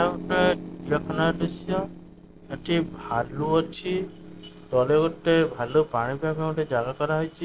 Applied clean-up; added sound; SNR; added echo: neural separator model SepFormer DNS4.